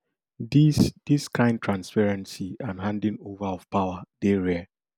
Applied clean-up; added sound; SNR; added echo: none; none; none; none.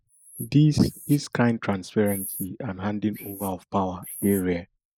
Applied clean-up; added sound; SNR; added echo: neural mask model Resemble Enhance denoiser.